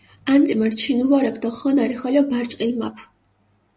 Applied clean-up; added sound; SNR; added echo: none; none; none; none.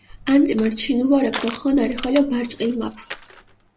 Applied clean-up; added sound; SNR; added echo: none; Crushing; 15 dB; none.